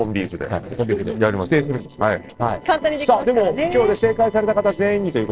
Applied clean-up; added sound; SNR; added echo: neural separator model SepFormer DNS4.